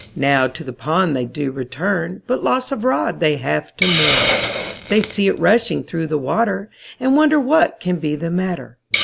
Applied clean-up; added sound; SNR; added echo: none; Hiss; 6 dB; none.